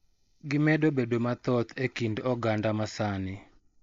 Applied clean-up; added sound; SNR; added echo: neural mask model Resemble Enhance denoiser.